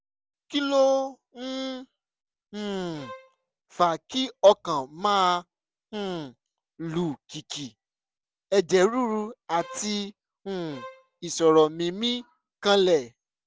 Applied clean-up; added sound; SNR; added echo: none; Bowed string instrument; 19 dB; none.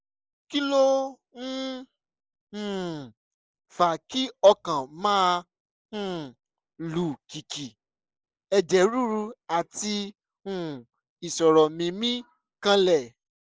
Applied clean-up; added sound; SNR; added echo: neural mask model Resemble Enhance denoiser.